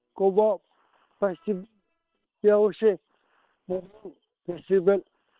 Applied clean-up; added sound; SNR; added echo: neural separator model SepFormer WHAM!.